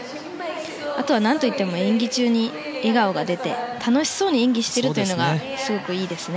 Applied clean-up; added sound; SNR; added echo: none; none; none; none.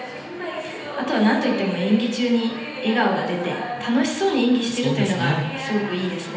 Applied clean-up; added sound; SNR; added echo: none; none; none; reverberation time 0.9 s.